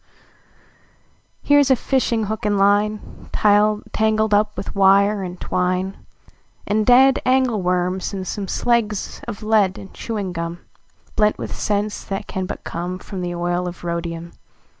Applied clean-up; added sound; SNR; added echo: none; none; none; none.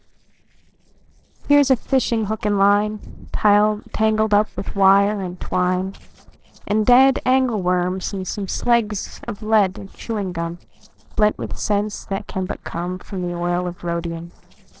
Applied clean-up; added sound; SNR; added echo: neural separator model SepFormer DNS4.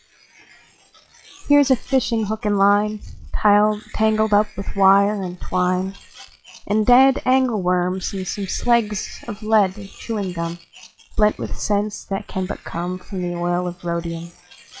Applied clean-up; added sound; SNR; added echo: classical method log-MMSE.